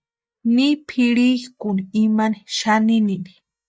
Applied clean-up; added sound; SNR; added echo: neural mask model DeepFilterNet 3.